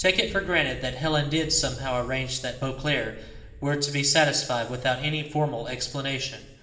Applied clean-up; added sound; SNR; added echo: none; Wind; 16 dB; reverberation time 1.9 s.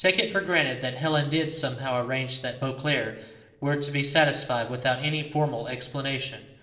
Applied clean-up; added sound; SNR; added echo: neural separator model SepFormer DNS4.